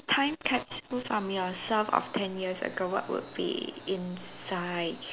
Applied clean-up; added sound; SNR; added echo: none; none; none; none.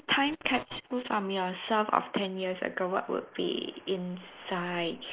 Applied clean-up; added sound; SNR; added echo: neural mask model Resemble Enhance denoiser.